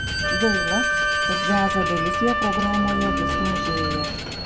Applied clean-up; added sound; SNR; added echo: none; Squeak / Slam + Wind instrument, woodwind instrument; -3 dB; none.